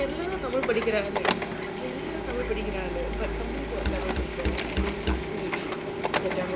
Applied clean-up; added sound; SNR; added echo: none; Printer + Musical instrument; -3 dB; none.